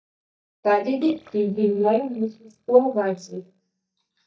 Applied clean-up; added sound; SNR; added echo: neural mask model DeepFilterNet 3.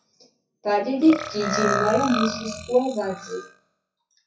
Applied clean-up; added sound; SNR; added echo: classical method WPE with log-MMSE.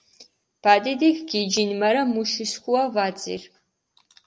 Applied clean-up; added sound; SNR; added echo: none; none; none; none.